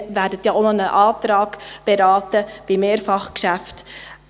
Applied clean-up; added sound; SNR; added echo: none; none; none; none.